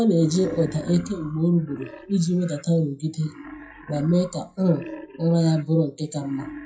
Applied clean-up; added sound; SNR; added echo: classical method WPE with log-MMSE.